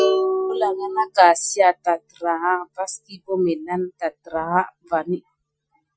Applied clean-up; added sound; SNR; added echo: classical method Wiener filter.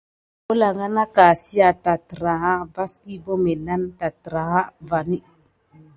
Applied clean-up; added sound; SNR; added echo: none; none; none; none.